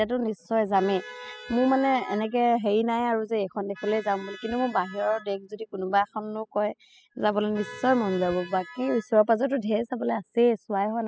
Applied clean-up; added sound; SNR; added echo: classical method spectral subtraction.